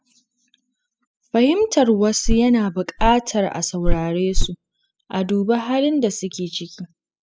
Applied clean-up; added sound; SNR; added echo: classical method spectral subtraction.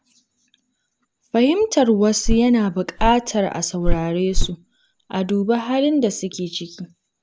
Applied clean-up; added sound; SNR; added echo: none; Walk, footsteps; 2 dB; none.